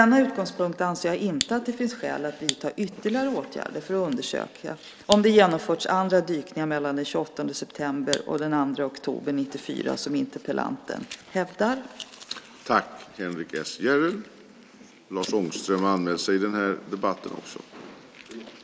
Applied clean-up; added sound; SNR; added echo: neural mask model Resemble Enhance denoiser.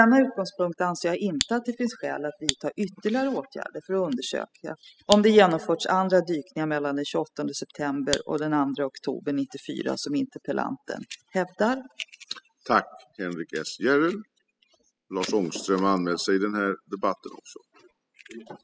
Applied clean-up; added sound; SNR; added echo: classical method spectral subtraction.